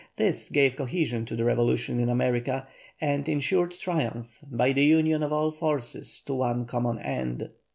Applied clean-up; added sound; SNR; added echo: none; none; none; none.